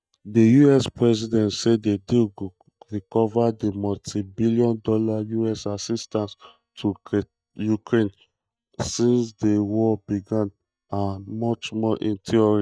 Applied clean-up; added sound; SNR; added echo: neural mask model DeepFilterNet 3.